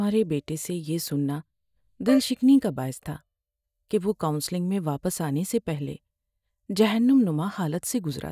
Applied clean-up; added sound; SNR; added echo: neural mask model DeepFilterNet 3.